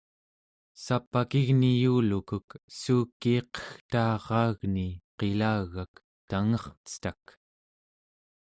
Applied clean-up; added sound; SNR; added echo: none; none; none; none.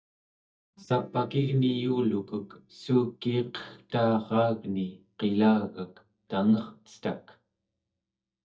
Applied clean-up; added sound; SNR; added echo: neural mask model DeepFilterNet 3.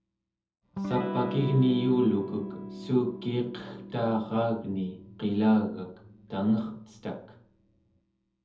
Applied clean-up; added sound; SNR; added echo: none; Electric guitar / Strum; 11 dB; reverberation time 0.7 s.